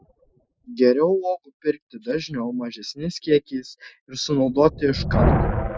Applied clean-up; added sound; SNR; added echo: classical method Wiener filter.